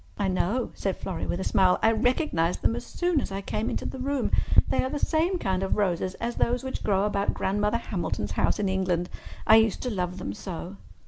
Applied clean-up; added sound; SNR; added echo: none; none; none; none.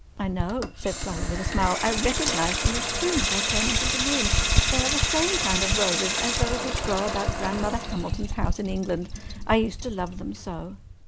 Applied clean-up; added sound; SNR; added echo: none; Sink (filling or washing) / Water tap, faucet; 2 dB; none.